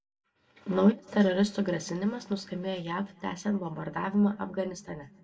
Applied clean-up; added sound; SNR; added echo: none; none; none; reverberation time 1.1 s.